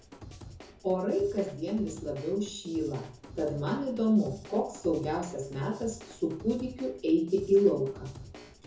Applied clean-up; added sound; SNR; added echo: none; Drum / Drum kit; 17 dB; reverberation time 0.6 s.